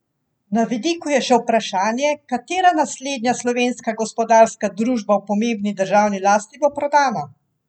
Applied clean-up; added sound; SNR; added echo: none; none; none; none.